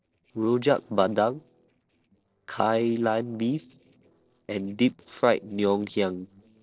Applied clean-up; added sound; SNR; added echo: neural separator model SepFormer DNS4.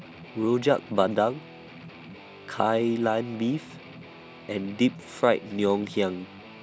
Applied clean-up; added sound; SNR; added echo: none; Guitar; 18 dB; none.